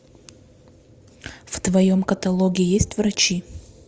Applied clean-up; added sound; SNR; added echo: none; none; none; none.